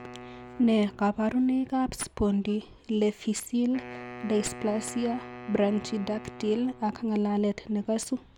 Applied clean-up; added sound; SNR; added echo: none; Wind instrument, woodwind instrument; 17 dB; none.